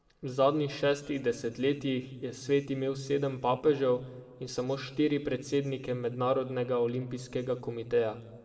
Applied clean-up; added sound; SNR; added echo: none; none; none; reverberation time 1.3 s.